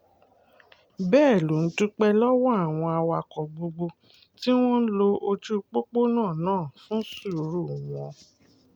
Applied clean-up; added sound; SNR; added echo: none; none; none; none.